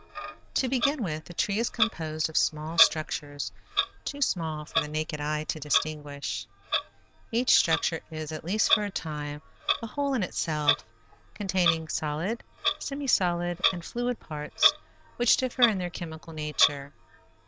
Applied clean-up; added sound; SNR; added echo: none; Clock; 3 dB; none.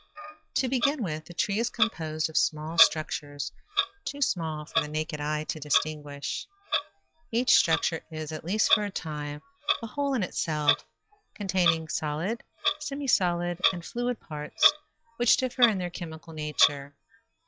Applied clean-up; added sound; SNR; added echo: classical method log-MMSE.